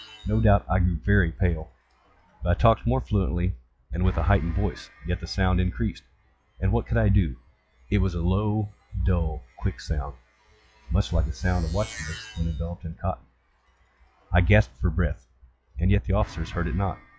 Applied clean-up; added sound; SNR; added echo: classical method log-MMSE.